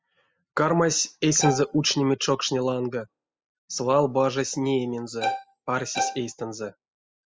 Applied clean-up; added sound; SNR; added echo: classical method spectral subtraction.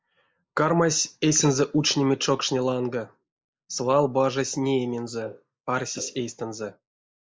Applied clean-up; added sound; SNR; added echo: neural mask model Resemble Enhance denoiser.